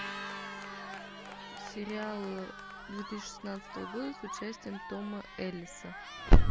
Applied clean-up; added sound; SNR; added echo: none; Cheering + Acoustic guitar; 14 dB; none.